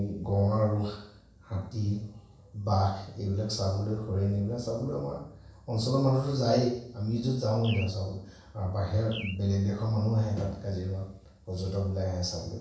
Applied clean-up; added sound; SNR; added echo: none; Bird; 17 dB; reverberation time 0.7 s.